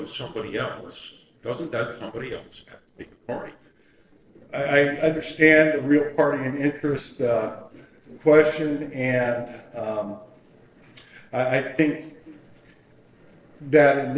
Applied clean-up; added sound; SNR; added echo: neural separator model SepFormer DNS4.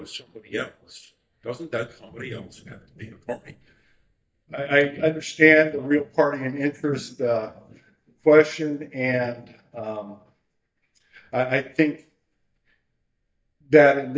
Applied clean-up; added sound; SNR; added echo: neural mask model DeepFilterNet 3.